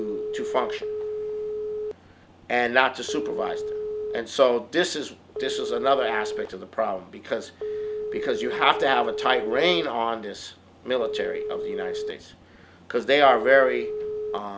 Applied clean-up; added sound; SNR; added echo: none; Telephone; 6 dB; none.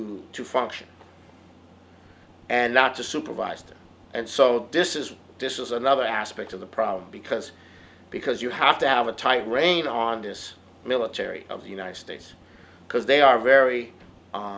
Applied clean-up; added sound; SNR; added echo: none; none; none; none.